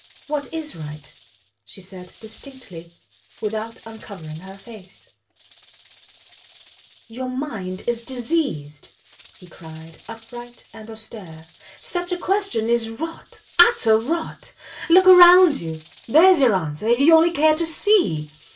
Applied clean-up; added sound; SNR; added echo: none; Rattle / Rattle (instrument); 18 dB; reverberation time 0.2 s.